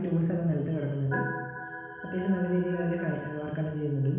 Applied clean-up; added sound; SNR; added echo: none; Organ; 11 dB; reverberation time 1.1 s.